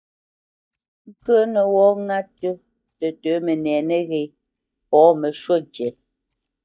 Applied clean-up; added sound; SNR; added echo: neural mask model DeepFilterNet 3.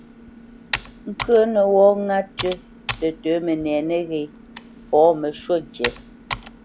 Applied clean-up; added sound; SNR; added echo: none; Computer keyboard; 11 dB; none.